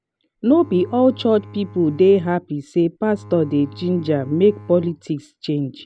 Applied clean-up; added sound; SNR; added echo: none; Bowed string instrument; 20 dB; none.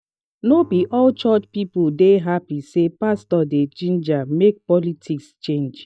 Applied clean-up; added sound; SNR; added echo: neural mask model DeepFilterNet 3.